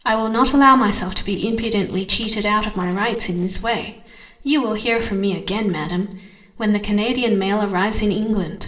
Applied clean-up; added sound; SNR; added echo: neural separator model SepFormer DNS4.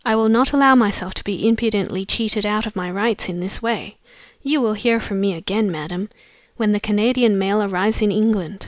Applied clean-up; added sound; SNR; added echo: none; none; none; none.